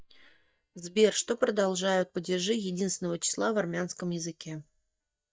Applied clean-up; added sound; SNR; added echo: neural mask model DeepFilterNet 3.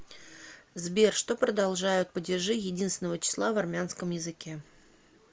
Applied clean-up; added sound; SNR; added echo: none; none; none; none.